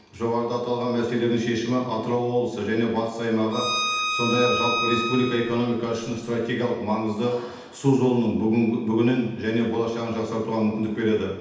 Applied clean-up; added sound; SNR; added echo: none; Bowed string instrument; 4 dB; reverberation time 0.8 s.